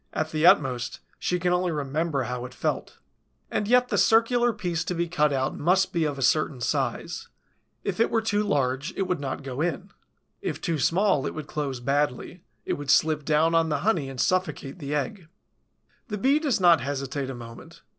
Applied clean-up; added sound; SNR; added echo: none; none; none; none.